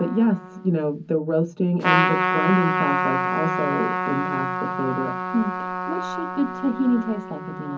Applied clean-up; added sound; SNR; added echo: none; Trumpet; 1 dB; reverberation time 0.4 s.